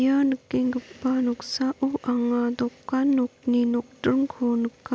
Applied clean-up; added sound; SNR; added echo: none; none; none; none.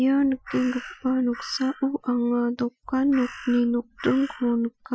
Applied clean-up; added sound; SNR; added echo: classical method Wiener filter.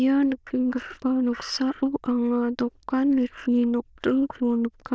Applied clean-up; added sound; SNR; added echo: neural diffusion model UNIVERSE++.